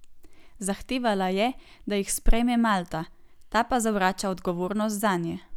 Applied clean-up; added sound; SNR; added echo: none; none; none; none.